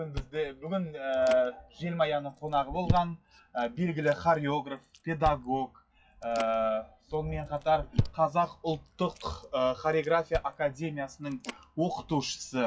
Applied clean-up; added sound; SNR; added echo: classical method WPE with log-MMSE.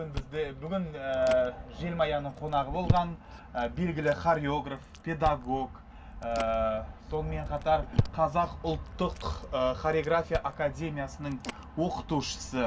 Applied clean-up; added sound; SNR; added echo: none; Chewing, mastication; 9 dB; reverberation time 0.2 s.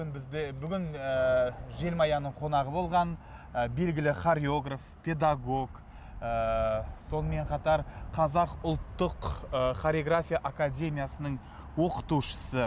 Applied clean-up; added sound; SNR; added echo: none; none; none; none.